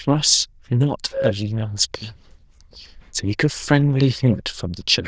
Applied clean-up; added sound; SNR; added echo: neural diffusion model UNIVERSE++.